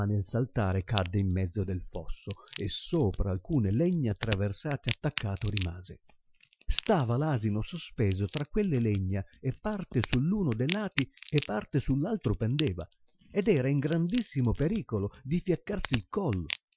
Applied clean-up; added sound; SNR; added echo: classical method Wiener filter.